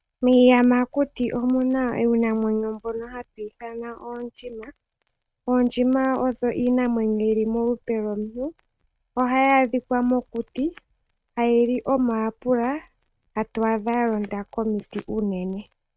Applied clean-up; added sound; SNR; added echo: neural mask model RNNoise.